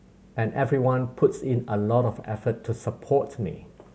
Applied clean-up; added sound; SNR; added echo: none; none; none; none.